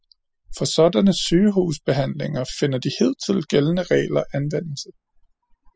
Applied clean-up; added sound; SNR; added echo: classical method spectral subtraction.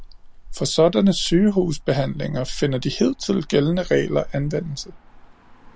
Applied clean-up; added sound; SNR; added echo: none; Motor vehicle (road); 13 dB; none.